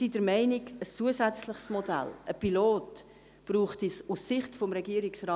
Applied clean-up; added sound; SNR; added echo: none; none; none; none.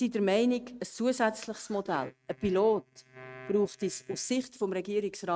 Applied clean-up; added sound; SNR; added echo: neural mask model RNNoise.